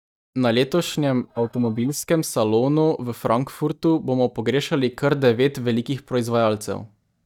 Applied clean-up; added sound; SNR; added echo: neural mask model DeepFilterNet 3.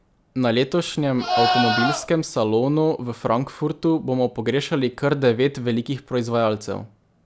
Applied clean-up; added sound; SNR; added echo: none; Livestock, farm animals, working animals; 1 dB; none.